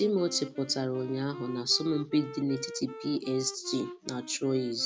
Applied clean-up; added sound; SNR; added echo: none; Wind instrument, woodwind instrument; 13 dB; none.